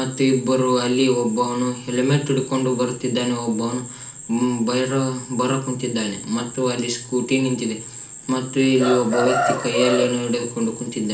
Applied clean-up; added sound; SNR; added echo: none; Chicken, rooster; 4 dB; reverberation time 0.4 s.